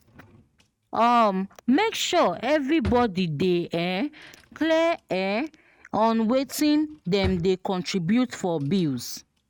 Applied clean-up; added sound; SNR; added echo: neural mask model RNNoise.